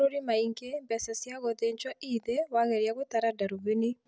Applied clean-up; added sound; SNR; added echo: none; none; none; none.